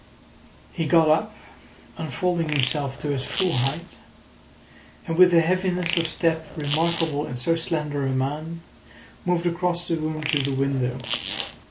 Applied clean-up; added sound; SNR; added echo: none; Fart; 6 dB; none.